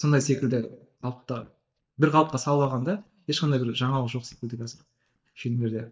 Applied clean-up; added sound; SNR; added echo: neural mask model DeepFilterNet 3.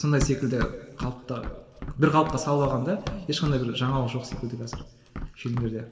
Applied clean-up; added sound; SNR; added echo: none; Run; 10 dB; reverberation time 1.7 s.